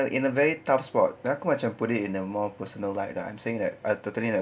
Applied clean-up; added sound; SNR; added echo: none; none; none; none.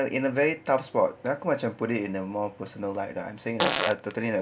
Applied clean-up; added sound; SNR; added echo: none; Fart; -1 dB; none.